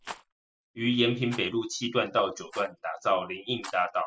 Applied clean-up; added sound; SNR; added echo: classical method spectral subtraction.